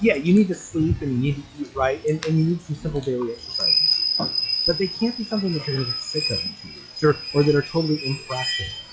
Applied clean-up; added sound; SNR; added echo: classical method log-MMSE.